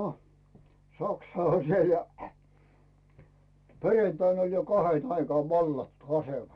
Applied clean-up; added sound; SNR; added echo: none; none; none; none.